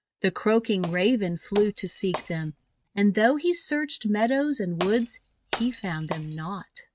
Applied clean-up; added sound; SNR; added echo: neural mask model RNNoise.